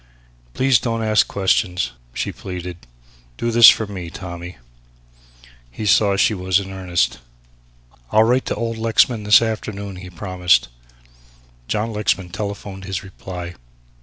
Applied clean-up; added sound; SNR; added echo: none; none; none; none.